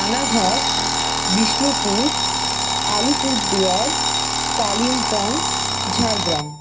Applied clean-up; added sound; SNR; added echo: none; Alarm; -3 dB; reverberation time 0.4 s.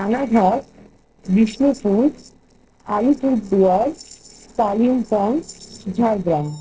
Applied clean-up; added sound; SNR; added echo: neural separator model SepFormer DNS4.